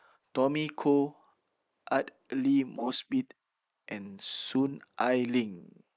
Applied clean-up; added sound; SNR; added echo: neural mask model Resemble Enhance denoiser.